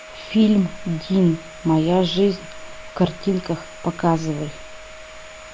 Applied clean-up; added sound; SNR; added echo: none; Domestic sounds, home sounds; 18 dB; none.